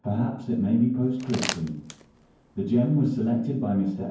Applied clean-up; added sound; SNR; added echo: none; Crumpling, crinkling; 12 dB; reverberation time 0.9 s.